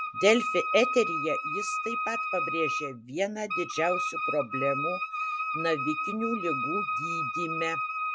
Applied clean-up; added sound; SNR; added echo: none; Wind instrument, woodwind instrument; 1 dB; none.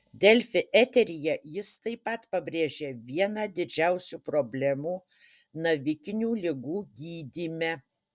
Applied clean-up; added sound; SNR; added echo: none; none; none; none.